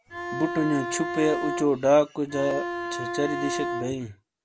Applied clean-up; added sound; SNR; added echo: none; Bowed string instrument; 5 dB; none.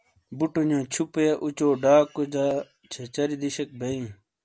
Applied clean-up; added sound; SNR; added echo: none; none; none; none.